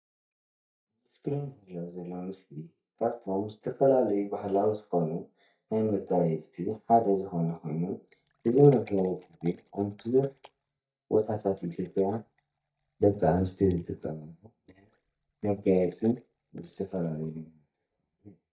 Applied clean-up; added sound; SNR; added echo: neural mask model DeepFilterNet 3.